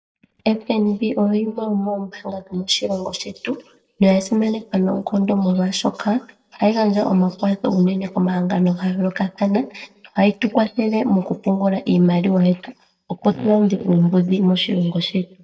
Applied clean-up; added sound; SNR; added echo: neural mask model DeepFilterNet 3.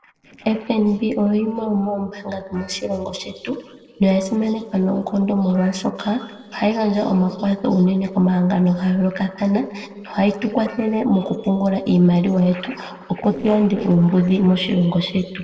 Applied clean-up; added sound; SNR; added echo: neural separator model SepFormer DNS4.